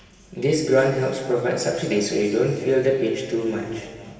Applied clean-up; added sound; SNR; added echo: none; none; none; reverberation time 2.5 s.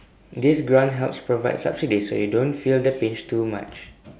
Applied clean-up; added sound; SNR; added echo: none; none; none; none.